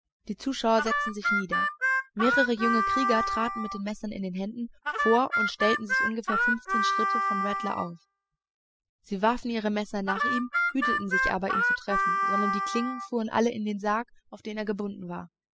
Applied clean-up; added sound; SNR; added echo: classical method spectral subtraction.